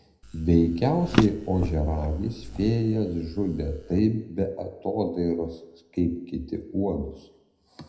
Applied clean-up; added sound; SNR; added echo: none; Drawer open or close; 6 dB; reverberation time 0.8 s.